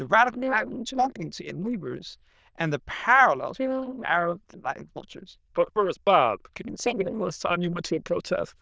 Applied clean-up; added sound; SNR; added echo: neural diffusion model UNIVERSE++.